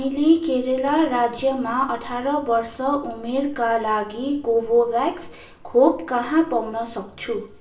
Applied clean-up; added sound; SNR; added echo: none; none; none; reverberation time 0.6 s.